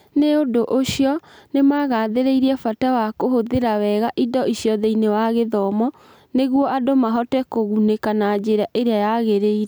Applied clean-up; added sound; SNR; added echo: none; none; none; none.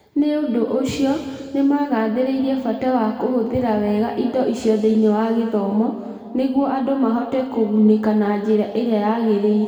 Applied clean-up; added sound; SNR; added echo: none; none; none; reverberation time 2.2 s.